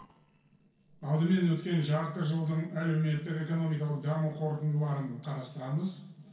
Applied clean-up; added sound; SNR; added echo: neural separator model SepFormer DNS4.